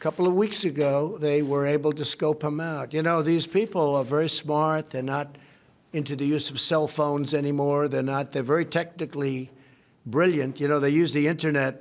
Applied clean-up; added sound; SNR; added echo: none; none; none; none.